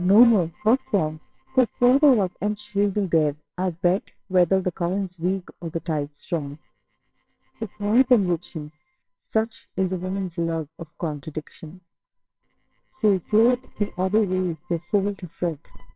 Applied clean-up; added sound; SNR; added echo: neural separator model SepFormer WHAMR!.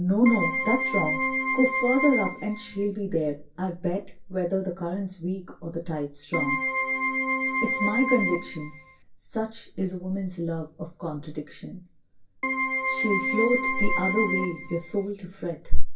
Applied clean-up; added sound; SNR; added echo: none; Keyboard (musical); 3 dB; reverberation time 0.2 s.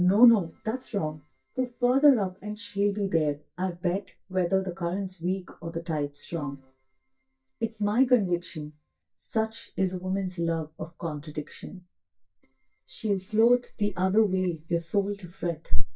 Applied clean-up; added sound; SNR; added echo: neural mask model DeepFilterNet 3.